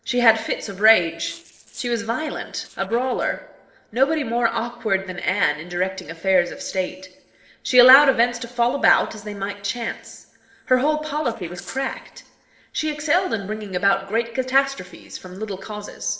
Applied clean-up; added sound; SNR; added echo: neural separator model SepFormer DNS4.